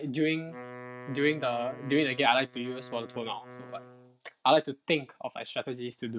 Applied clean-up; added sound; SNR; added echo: neural mask model RNNoise.